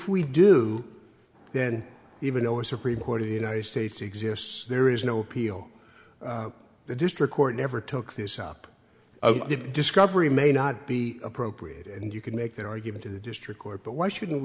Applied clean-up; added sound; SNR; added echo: none; none; none; none.